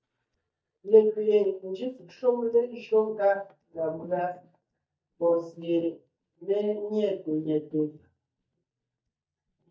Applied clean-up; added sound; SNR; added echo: neural mask model DeepFilterNet 3.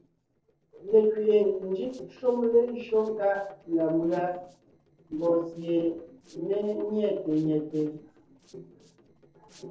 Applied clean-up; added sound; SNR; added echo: neural separator model SepFormer DNS4.